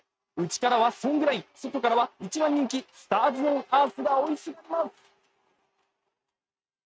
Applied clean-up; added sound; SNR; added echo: neural mask model RNNoise.